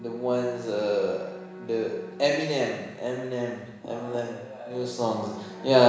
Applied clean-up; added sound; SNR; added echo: none; Bowed string instrument; 18 dB; reverberation time 1.0 s.